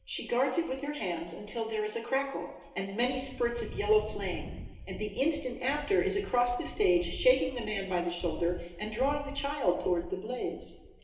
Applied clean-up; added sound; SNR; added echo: none; Wind; 13 dB; reverberation time 0.9 s.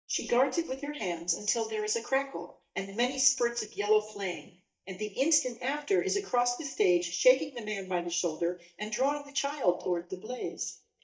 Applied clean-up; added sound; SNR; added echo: neural mask model DeepFilterNet 3.